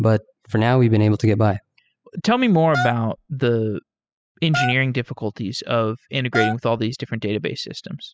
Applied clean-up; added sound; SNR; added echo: classical method spectral subtraction.